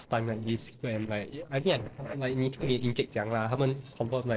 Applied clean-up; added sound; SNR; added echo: neural separator model SepFormer DNS4.